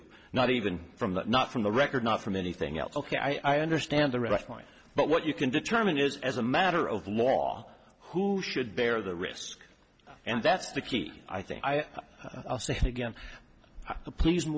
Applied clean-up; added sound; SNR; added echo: none; none; none; none.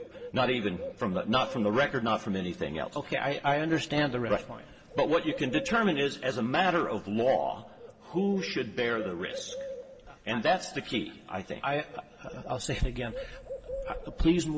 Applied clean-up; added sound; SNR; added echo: none; Bird; 14 dB; reverberation time 2.3 s.